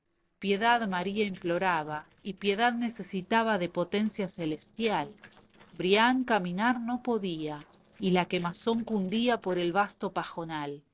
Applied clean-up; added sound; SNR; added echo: neural separator model SepFormer DNS4.